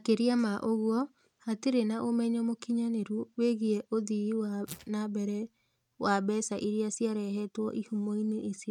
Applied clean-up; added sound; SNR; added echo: neural mask model RNNoise.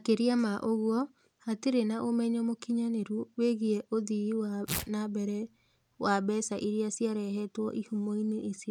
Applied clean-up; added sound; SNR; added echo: none; Tearing; 12 dB; none.